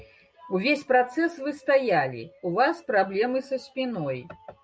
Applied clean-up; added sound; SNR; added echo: none; none; none; none.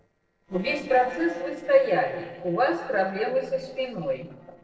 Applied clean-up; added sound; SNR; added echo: neural separator model SepFormer DNS4.